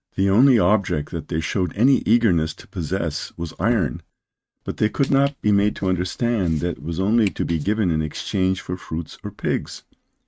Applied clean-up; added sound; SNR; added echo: neural mask model RNNoise.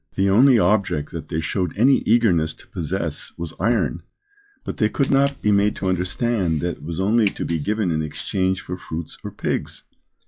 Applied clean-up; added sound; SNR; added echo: classical method log-MMSE.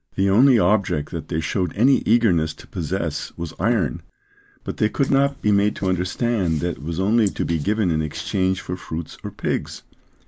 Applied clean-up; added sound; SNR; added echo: neural mask model Resemble Enhance denoiser.